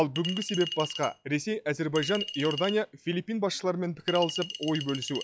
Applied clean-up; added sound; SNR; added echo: classical method log-MMSE.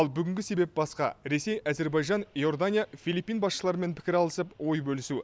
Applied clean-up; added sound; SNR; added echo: none; none; none; none.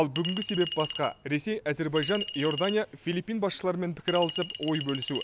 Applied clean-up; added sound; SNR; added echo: none; Chink, clink; 9 dB; none.